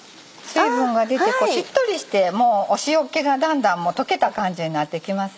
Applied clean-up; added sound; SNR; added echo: none; none; none; none.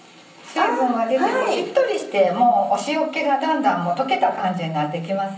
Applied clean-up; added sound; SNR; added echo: none; none; none; reverberation time 0.6 s.